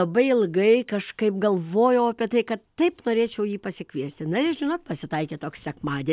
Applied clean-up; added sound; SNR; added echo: none; none; none; none.